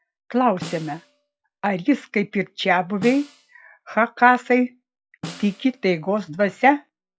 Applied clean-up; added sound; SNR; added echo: classical method log-MMSE.